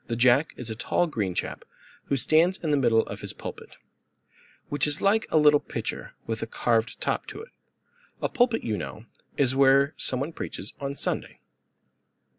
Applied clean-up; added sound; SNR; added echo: none; none; none; none.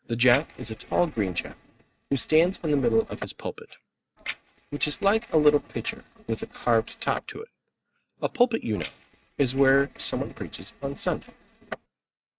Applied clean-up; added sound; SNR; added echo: neural mask model RNNoise.